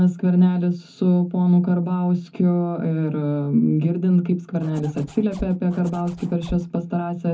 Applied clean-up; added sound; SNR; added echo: none; Zipper (clothing); 17 dB; reverberation time 0.3 s.